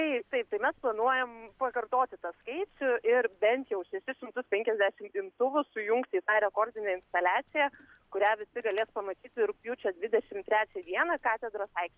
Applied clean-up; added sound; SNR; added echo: none; none; none; none.